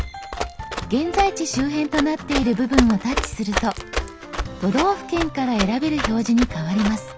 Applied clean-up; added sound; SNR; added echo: none; Run; 7 dB; none.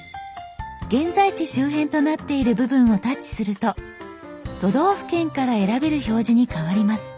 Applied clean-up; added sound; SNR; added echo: none; none; none; none.